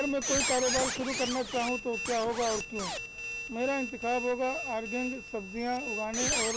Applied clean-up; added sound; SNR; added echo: none; Squeak; 3 dB; none.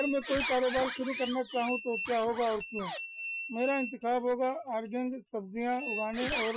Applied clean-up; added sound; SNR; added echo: classical method Wiener filter.